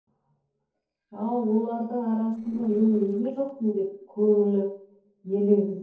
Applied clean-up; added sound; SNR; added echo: neural separator model SepFormer DNS4.